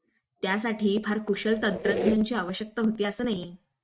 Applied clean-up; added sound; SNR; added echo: neural mask model RNNoise.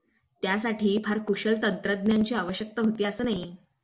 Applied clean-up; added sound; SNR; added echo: none; none; none; none.